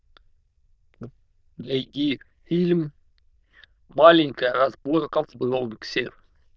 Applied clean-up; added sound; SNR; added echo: neural diffusion model UNIVERSE++.